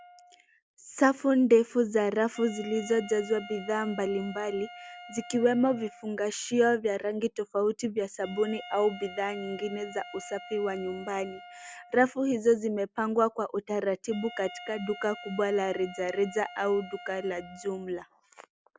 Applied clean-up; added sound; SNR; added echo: none; Wind instrument, woodwind instrument; 18 dB; none.